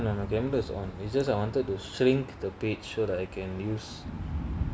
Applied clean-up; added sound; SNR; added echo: none; none; none; none.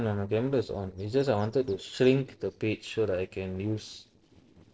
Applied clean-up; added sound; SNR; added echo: neural separator model SepFormer DNS4.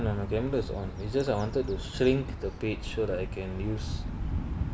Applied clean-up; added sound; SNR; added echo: none; Wind / Bird; 6 dB; none.